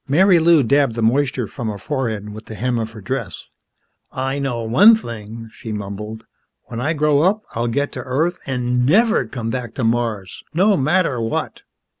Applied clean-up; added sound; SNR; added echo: none; none; none; none.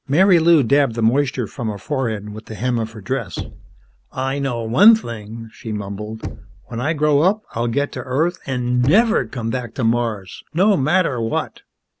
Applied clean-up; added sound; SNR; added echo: none; Knock; 16 dB; none.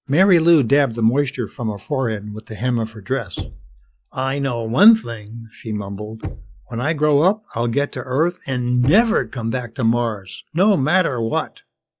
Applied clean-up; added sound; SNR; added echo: classical method log-MMSE.